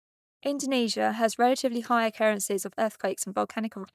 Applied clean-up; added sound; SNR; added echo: neural mask model DeepFilterNet 3.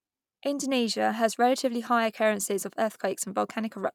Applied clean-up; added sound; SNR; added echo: none; none; none; none.